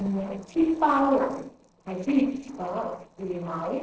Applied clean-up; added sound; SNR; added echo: neural separator model SepFormer DNS4.